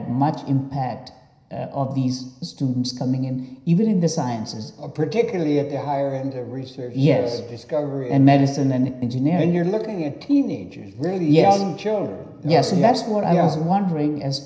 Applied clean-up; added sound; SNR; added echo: none; none; none; reverberation time 0.9 s.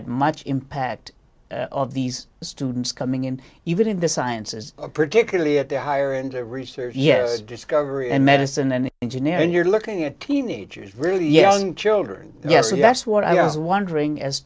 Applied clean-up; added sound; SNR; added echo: none; none; none; none.